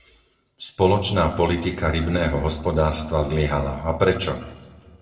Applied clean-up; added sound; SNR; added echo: none; none; none; reverberation time 1.8 s.